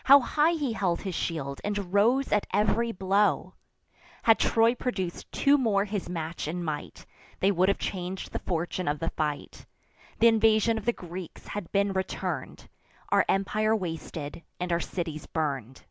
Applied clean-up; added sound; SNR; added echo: none; none; none; none.